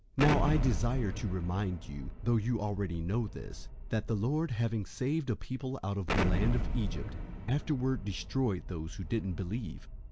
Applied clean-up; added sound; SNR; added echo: none; Explosion; 3 dB; none.